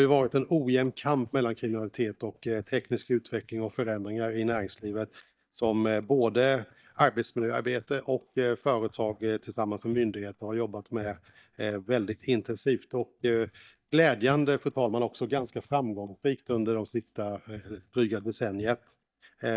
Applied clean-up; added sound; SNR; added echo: neural mask model DeepFilterNet 3.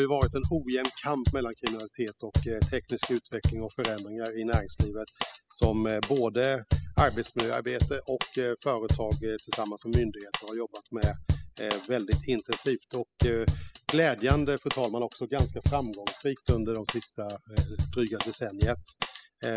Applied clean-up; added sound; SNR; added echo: classical method spectral subtraction.